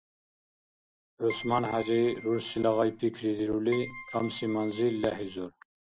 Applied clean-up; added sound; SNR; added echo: none; Keyboard (musical); 15 dB; none.